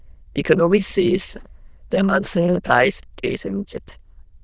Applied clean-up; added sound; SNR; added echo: neural diffusion model UNIVERSE++.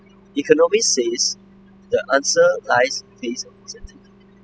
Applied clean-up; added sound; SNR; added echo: classical method spectral subtraction.